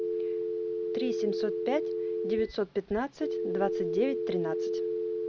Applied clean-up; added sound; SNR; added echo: none; Telephone; -2 dB; none.